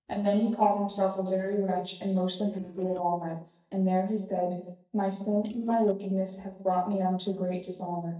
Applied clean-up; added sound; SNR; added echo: neural mask model DeepFilterNet 3.